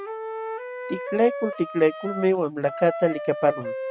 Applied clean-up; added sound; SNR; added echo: none; Wind instrument, woodwind instrument; 8 dB; none.